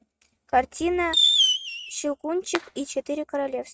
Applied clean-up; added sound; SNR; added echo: neural mask model RNNoise.